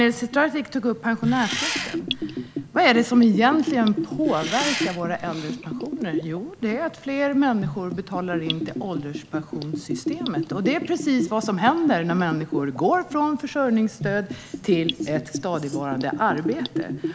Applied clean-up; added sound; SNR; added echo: none; Engine + Bathtub (filling or washing) / Gurgling; 7 dB; none.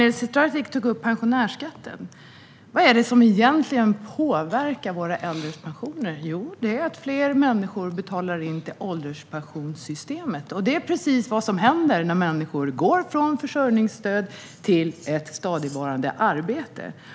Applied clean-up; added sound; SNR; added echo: none; none; none; none.